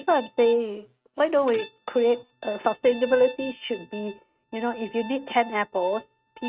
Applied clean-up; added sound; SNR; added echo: neural mask model RNNoise.